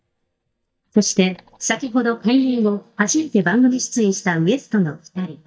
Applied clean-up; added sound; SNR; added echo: neural mask model DeepFilterNet 3.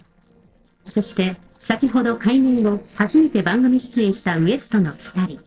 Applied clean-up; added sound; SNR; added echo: neural separator model SepFormer DNS4.